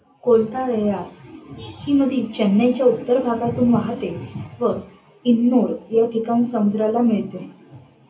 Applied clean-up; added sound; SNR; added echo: none; none; none; reverberation time 0.3 s.